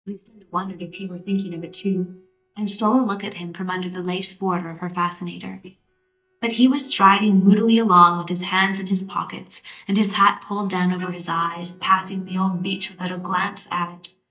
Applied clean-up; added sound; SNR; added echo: neural mask model DeepFilterNet 3.